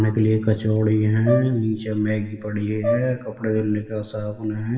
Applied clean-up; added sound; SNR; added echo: none; Brass instrument; 8 dB; reverberation time 1.2 s.